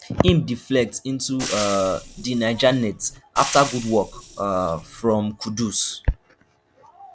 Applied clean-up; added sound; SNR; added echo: none; Frying (food); 11 dB; none.